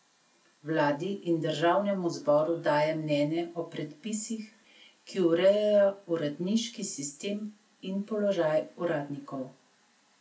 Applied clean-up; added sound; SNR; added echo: none; none; none; none.